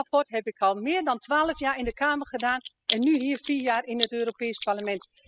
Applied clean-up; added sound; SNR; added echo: classical method spectral subtraction.